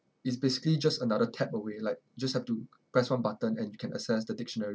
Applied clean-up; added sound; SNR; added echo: none; none; none; none.